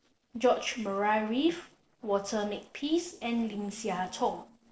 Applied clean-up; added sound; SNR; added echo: neural separator model SepFormer DNS4.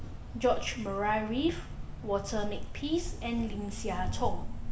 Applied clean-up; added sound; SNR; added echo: none; Cricket; 2 dB; reverberation time 0.7 s.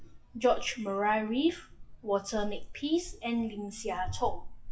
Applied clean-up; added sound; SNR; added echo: classical method WPE with log-MMSE.